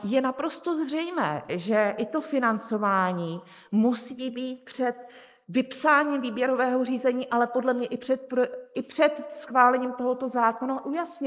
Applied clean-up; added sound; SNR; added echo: neural mask model Resemble Enhance denoiser.